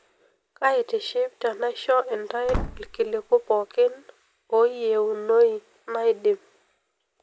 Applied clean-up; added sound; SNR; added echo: none; Slam / Wood; 9 dB; none.